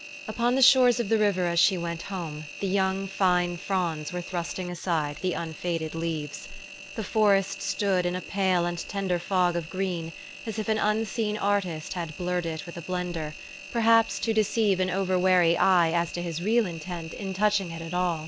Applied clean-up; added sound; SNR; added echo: none; Engine; 15 dB; none.